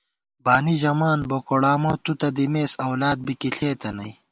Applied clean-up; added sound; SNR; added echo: none; none; none; none.